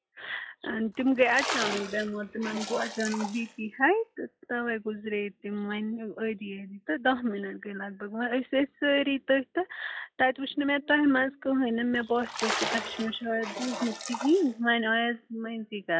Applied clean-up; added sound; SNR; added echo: classical method log-MMSE.